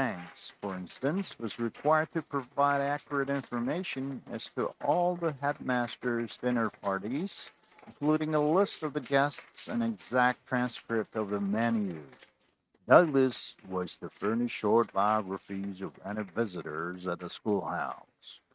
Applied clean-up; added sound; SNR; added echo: neural mask model RNNoise.